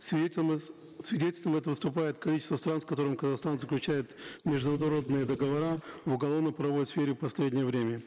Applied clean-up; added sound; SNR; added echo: neural mask model Resemble Enhance denoiser.